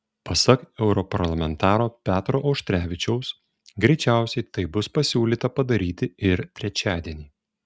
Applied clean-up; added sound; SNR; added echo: none; none; none; none.